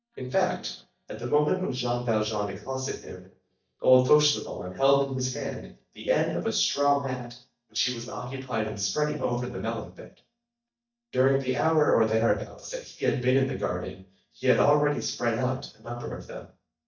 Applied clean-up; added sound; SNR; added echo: neural mask model DeepFilterNet 3.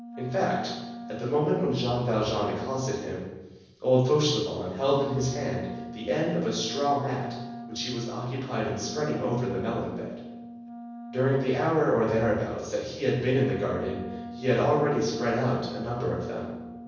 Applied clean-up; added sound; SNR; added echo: none; Wind instrument, woodwind instrument; 13 dB; reverberation time 1.1 s.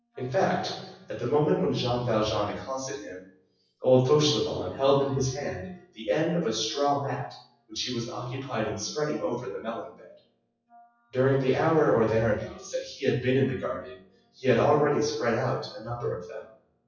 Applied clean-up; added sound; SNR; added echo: classical method WPE with log-MMSE.